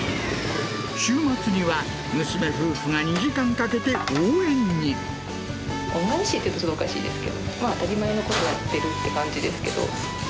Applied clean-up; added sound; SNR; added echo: none; none; none; none.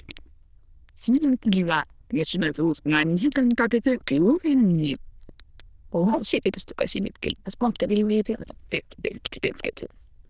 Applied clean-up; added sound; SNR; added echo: neural diffusion model UNIVERSE++.